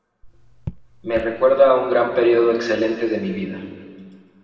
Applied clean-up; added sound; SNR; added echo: none; Raindrop / Drip; 17 dB; reverberation time 2.0 s.